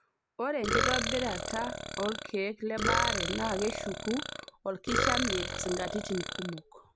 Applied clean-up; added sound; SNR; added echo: none; Burping, eructation; -1 dB; none.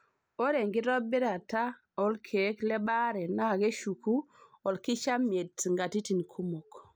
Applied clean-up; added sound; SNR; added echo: none; none; none; none.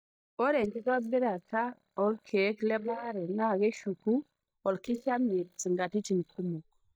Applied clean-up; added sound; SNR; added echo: neural mask model DeepFilterNet 3.